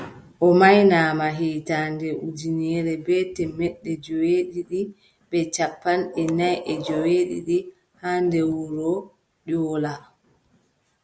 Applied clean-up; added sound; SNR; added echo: none; none; none; none.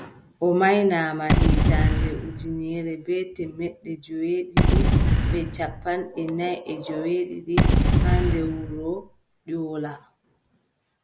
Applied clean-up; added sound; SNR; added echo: none; Gunshot, gunfire / Boom; -4 dB; none.